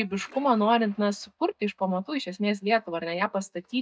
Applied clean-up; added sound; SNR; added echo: neural mask model DeepFilterNet 3.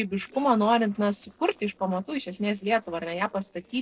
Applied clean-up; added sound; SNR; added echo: neural separator model SepFormer DNS4.